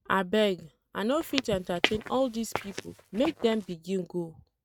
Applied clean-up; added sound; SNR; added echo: neural mask model RNNoise.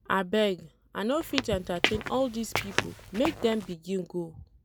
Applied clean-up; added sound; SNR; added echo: none; Squeak / Walk, footsteps; 4 dB; none.